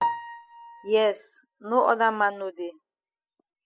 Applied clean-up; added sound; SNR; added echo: classical method spectral subtraction.